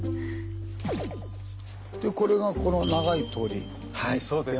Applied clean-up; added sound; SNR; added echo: none; none; none; none.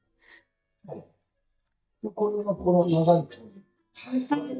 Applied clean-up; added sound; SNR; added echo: neural mask model DeepFilterNet 3.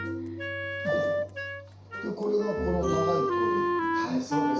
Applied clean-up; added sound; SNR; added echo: none; Wind instrument, woodwind instrument; -3 dB; reverberation time 0.6 s.